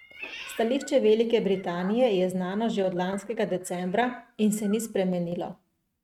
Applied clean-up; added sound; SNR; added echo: neural mask model RNNoise.